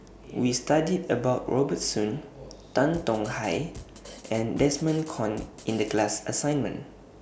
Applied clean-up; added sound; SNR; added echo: none; Drum kit; 18 dB; none.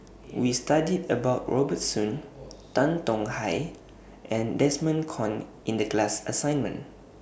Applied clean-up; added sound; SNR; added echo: none; none; none; none.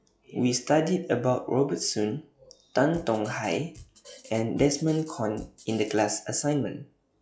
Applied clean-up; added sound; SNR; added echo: classical method log-MMSE.